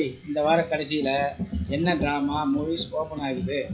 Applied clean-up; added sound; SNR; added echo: classical method WPE with log-MMSE.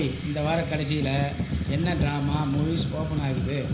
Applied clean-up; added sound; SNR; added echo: none; Sink (filling or washing) / Water tap, faucet; 15 dB; reverberation time 0.5 s.